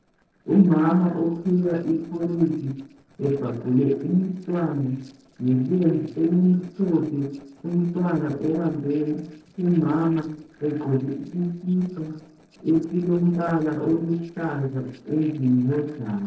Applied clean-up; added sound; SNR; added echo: neural separator model SepFormer DNS4.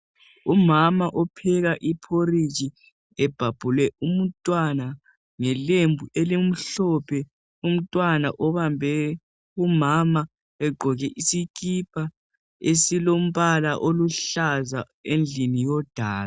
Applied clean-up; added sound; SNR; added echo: none; none; none; none.